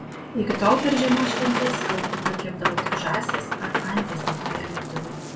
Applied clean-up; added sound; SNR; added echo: none; Boat, Water vehicle; 1 dB; reverberation time 0.3 s.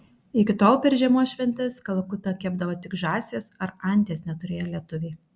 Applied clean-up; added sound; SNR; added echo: none; none; none; none.